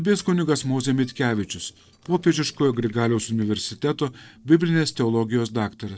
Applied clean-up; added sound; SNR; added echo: neural separator model SepFormer DNS4.